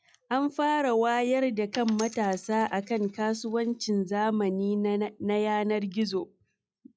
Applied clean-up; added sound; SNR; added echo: classical method log-MMSE.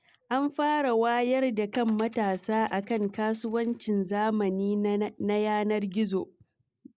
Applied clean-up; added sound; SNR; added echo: neural mask model Resemble Enhance denoiser.